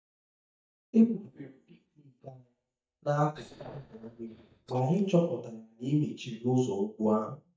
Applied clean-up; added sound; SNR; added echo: neural mask model DeepFilterNet 3.